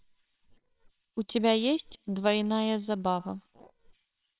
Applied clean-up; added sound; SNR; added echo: neural separator model SepFormer WHAMR!.